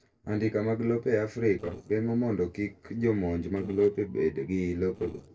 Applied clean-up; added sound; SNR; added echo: neural separator model SepFormer DNS4.